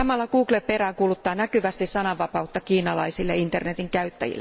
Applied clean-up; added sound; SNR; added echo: none; none; none; none.